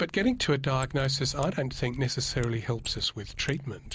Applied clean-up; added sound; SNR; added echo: none; Mechanisms; 15 dB; none.